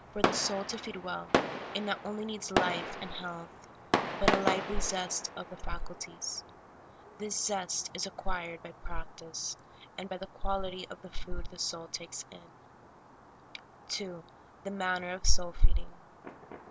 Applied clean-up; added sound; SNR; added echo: none; Fireworks; 6 dB; none.